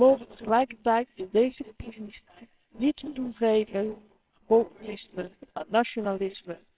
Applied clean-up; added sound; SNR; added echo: neural separator model SepFormer WHAMR!.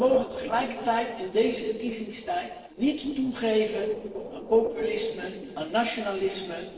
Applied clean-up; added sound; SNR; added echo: neural separator model SepFormer DNS4.